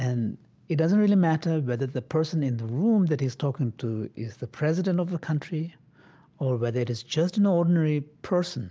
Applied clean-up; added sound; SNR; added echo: none; none; none; none.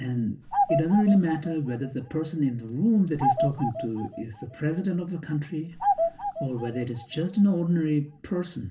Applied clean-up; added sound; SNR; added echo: none; Bird vocalization, bird call, bird song; 5 dB; reverberation time 0.2 s.